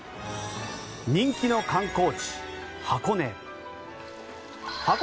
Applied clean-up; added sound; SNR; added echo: none; none; none; none.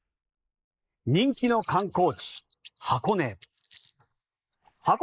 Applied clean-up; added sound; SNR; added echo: neural mask model Resemble Enhance denoiser.